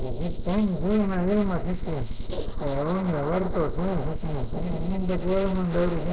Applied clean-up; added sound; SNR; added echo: neural mask model Resemble Enhance denoiser.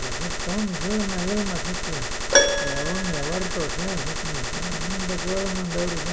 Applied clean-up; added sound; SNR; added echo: none; Gunshot, gunfire + Keyboard (musical); -4 dB; none.